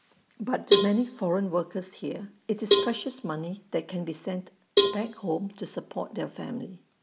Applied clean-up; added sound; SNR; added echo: none; Cowbell; -4 dB; none.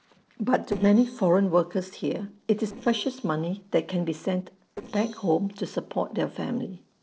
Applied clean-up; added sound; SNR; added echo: neural separator model SepFormer DNS4.